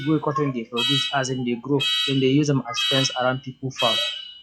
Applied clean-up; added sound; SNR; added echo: classical method log-MMSE.